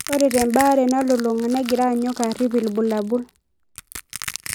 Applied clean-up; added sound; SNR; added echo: none; Crushing; 13 dB; none.